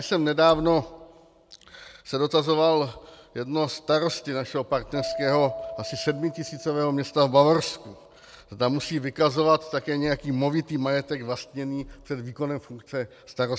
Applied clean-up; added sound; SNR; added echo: none; Keyboard (musical); 17 dB; none.